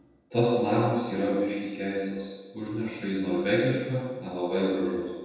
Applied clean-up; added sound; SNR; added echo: none; none; none; reverberation time 1.2 s.